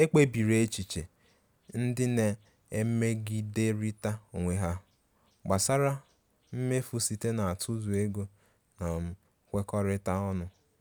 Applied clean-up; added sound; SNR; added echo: none; none; none; none.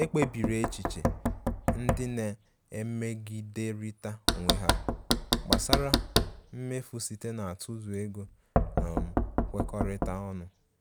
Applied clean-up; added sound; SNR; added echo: none; Knock; -4 dB; none.